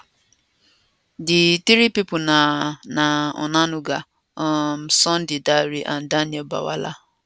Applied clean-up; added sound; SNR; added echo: none; none; none; none.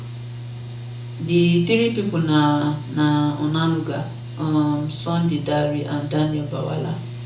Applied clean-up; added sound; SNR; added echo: none; Mechanical fan / Engine; 10 dB; reverberation time 0.6 s.